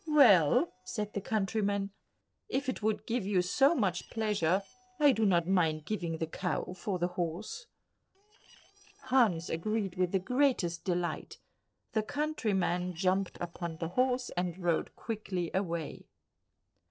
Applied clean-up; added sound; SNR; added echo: neural separator model SepFormer DNS4.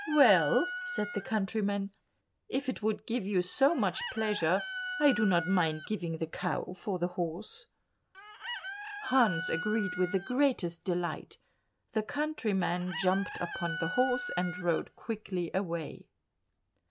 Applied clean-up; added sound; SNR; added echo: none; Chicken, rooster; 11 dB; none.